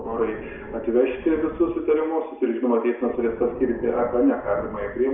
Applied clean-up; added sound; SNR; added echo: none; Breathing; 16 dB; reverberation time 0.8 s.